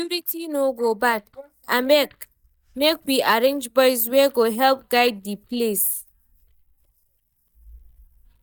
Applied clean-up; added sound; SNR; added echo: neural mask model DeepFilterNet 3.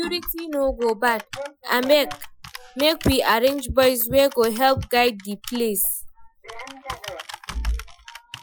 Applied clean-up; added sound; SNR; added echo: classical method Wiener filter.